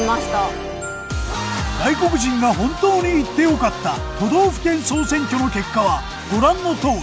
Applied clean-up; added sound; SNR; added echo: none; Acoustic guitar + Glockenspiel; 18 dB; none.